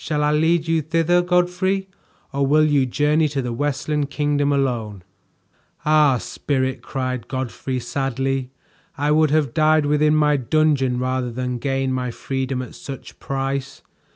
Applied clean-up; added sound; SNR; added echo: none; none; none; none.